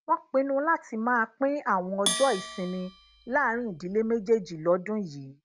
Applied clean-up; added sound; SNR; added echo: none; Bell; 9 dB; none.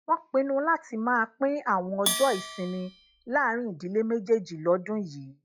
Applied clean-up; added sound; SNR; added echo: classical method log-MMSE.